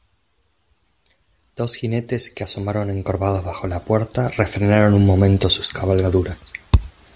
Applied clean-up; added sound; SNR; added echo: none; none; none; none.